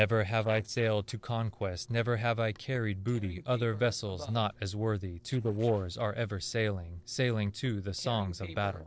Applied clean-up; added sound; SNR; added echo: neural separator model SepFormer DNS4.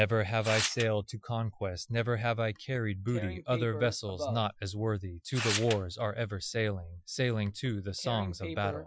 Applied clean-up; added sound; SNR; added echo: classical method Wiener filter.